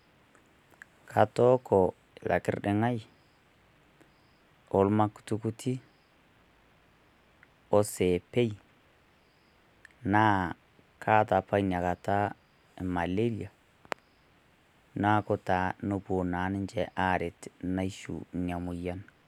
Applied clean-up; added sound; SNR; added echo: none; none; none; none.